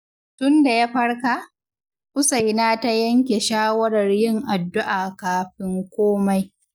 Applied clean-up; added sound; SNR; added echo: neural mask model DeepFilterNet 3.